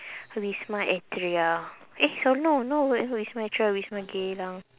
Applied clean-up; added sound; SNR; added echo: none; none; none; none.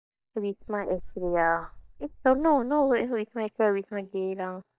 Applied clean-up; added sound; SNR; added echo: neural mask model DeepFilterNet 3.